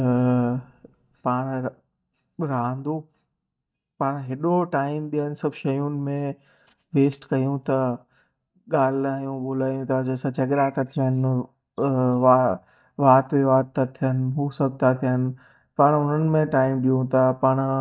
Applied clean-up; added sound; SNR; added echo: neural mask model DeepFilterNet 3.